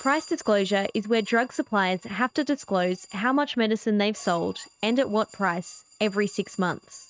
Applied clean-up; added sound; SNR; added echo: neural mask model RNNoise.